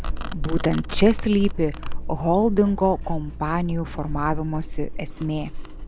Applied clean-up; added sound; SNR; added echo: none; Domestic sounds, home sounds; 3 dB; none.